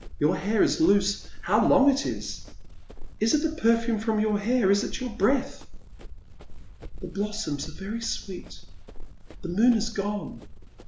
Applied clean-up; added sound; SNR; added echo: none; Run; 10 dB; none.